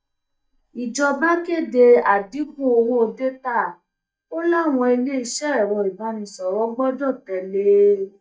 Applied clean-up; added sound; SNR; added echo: neural mask model DeepFilterNet 3.